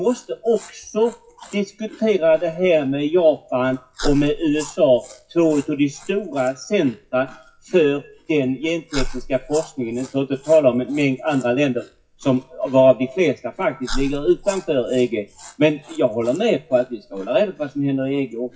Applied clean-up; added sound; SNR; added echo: classical method WPE with log-MMSE.